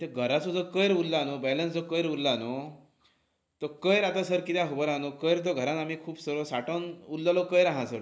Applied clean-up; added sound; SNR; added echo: none; none; none; none.